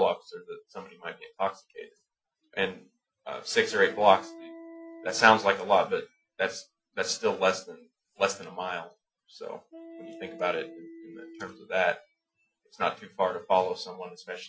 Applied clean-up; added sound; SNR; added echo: classical method Wiener filter.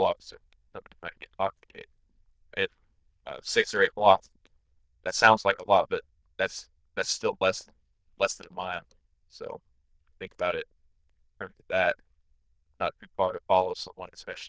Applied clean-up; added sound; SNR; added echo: neural diffusion model UNIVERSE++.